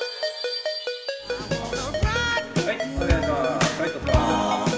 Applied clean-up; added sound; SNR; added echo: none; Ringtone; 6 dB; none.